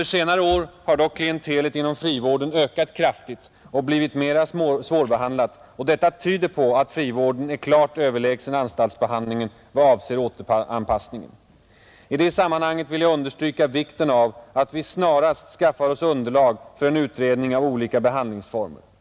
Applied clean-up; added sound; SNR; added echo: none; none; none; none.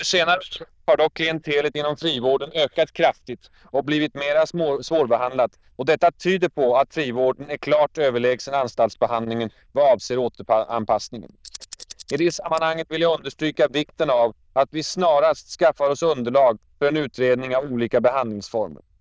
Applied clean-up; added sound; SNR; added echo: neural diffusion model UNIVERSE++.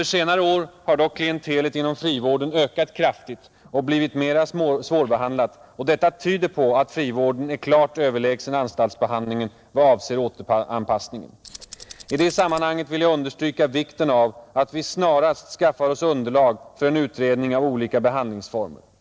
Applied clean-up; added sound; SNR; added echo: neural separator model SepFormer DNS4.